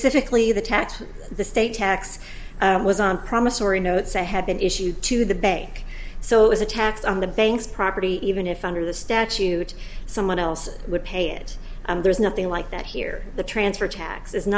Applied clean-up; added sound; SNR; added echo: none; none; none; none.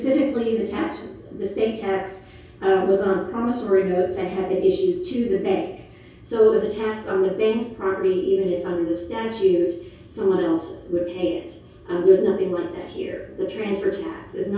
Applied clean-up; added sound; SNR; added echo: none; none; none; reverberation time 0.6 s.